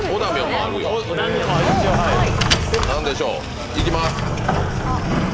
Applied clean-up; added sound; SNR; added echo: none; Sliding door; -1 dB; none.